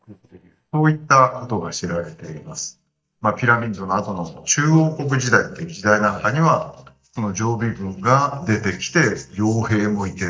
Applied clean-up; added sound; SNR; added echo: neural mask model DeepFilterNet 3.